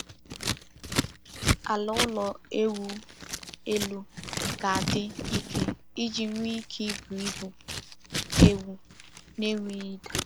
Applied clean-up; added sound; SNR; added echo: none; Scissors; -2 dB; none.